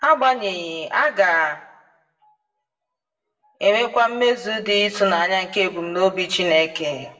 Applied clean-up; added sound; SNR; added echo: none; none; none; reverberation time 0.6 s.